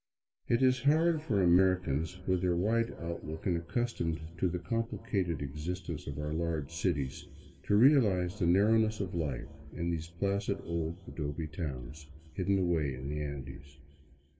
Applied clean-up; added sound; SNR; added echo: none; none; none; reverberation time 2.3 s.